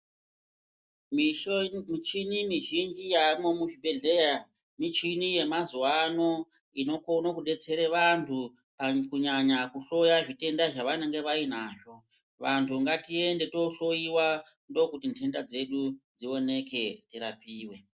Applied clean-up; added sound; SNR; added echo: none; none; none; none.